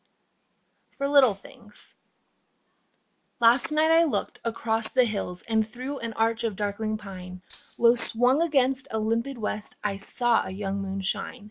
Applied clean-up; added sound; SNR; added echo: none; Tambourine + Rattle (instrument); 8 dB; none.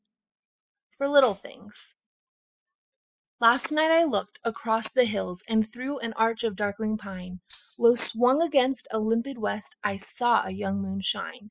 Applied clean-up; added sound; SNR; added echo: classical method spectral subtraction.